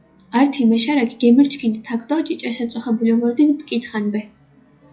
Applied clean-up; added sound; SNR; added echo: classical method log-MMSE.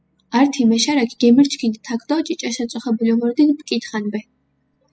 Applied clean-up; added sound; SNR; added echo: classical method spectral subtraction.